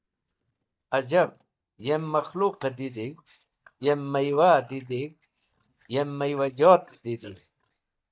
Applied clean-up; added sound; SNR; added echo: neural mask model DeepFilterNet 3.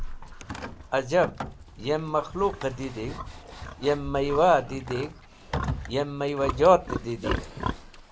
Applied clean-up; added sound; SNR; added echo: none; Livestock, farm animals, working animals; 8 dB; none.